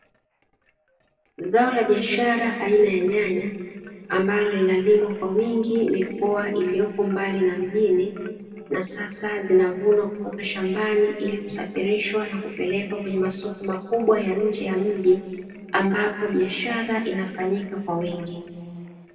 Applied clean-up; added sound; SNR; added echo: neural separator model SepFormer DNS4.